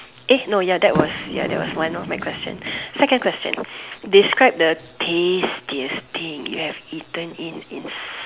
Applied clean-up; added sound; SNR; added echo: none; Sliding door; 7 dB; none.